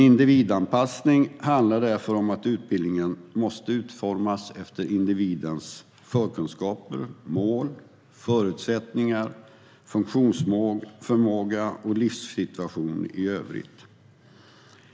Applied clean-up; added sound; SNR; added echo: none; none; none; none.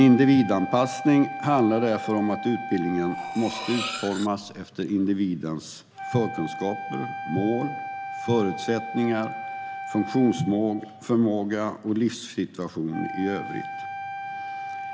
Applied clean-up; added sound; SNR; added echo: none; Wind instrument, woodwind instrument + Cutlery, silverware; 10 dB; none.